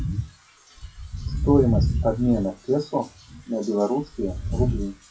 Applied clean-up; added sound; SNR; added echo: classical method WPE with log-MMSE.